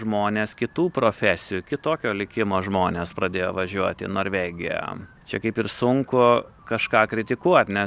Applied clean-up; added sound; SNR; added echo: none; none; none; none.